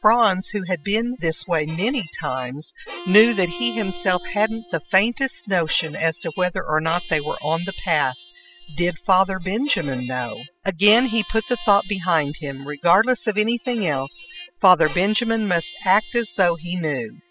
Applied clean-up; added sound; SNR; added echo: classical method spectral subtraction.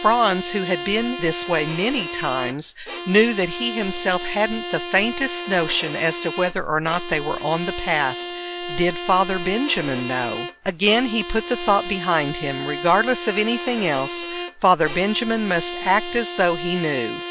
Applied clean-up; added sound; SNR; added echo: none; Bowed string instrument; 9 dB; none.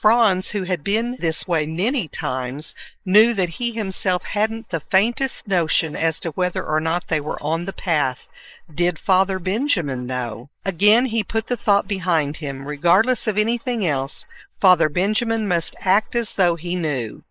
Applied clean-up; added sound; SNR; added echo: neural mask model Resemble Enhance denoiser.